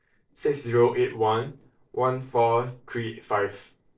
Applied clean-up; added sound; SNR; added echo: neural separator model SepFormer DNS4.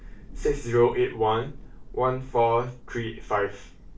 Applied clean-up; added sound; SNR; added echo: none; Thunder / Rain; 13 dB; reverberation time 0.3 s.